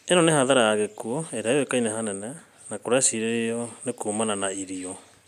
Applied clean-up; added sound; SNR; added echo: none; none; none; none.